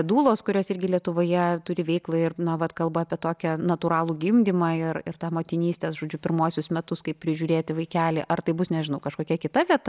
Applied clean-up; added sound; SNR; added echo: none; none; none; none.